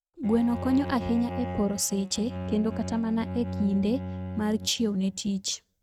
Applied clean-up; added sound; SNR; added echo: neural mask model RNNoise.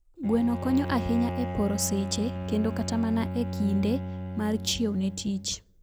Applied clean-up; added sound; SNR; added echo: none; Bowed string instrument; 6 dB; none.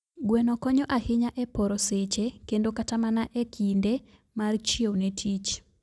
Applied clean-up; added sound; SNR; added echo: none; none; none; none.